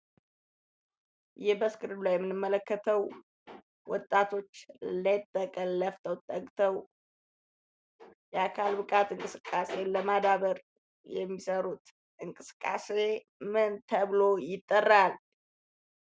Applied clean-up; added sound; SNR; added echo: none; none; none; none.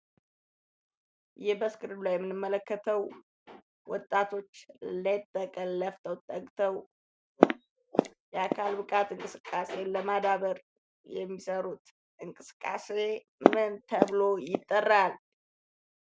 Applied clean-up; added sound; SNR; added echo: none; Walk, footsteps; -3 dB; none.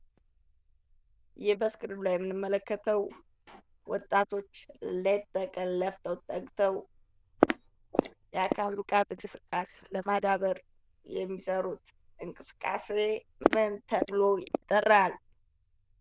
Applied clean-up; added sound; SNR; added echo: neural diffusion model UNIVERSE++.